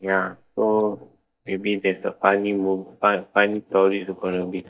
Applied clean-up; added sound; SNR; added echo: neural mask model DeepFilterNet 3.